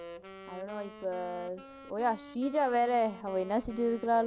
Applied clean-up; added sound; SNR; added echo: none; Wind instrument, woodwind instrument; 17 dB; none.